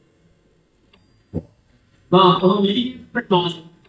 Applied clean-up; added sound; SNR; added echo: neural mask model DeepFilterNet 3.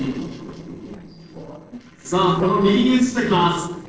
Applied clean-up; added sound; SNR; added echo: neural separator model SepFormer DNS4.